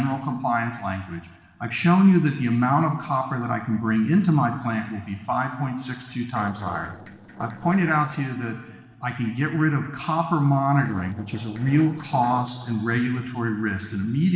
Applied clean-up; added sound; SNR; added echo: neural separator model SepFormer DNS4.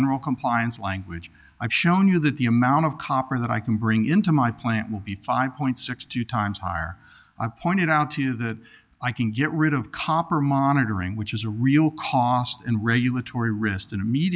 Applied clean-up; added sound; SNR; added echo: none; none; none; none.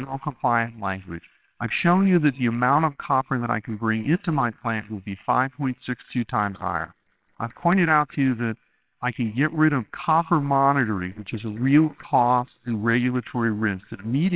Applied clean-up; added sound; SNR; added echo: neural separator model SepFormer WHAMR!.